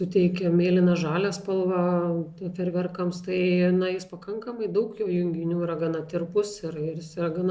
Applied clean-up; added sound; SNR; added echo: none; none; none; none.